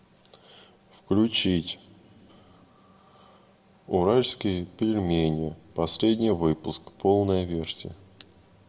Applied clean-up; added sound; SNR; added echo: none; none; none; reverberation time 1.4 s.